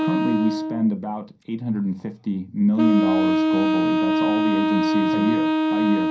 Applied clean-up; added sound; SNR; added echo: none; Wind instrument, woodwind instrument; -3 dB; reverberation time 0.3 s.